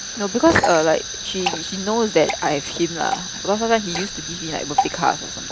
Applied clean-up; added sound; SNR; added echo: none; Drip / Water + Fire; 5 dB; none.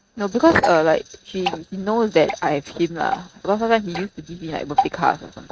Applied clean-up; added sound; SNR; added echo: neural mask model RNNoise.